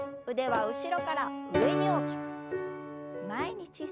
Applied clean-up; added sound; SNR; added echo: none; Tap / Hammer; 13 dB; none.